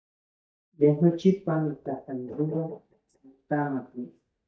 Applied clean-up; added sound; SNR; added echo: neural mask model DeepFilterNet 3.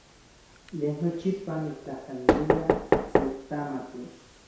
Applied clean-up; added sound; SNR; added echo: none; Knock; -4 dB; reverberation time 0.7 s.